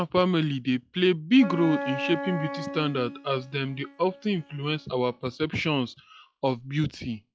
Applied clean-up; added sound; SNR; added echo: classical method log-MMSE.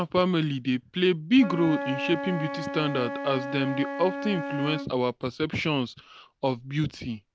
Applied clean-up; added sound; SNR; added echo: none; Wind instrument, woodwind instrument; 9 dB; none.